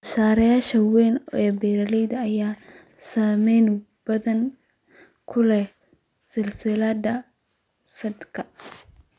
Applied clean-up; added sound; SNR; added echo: none; none; none; none.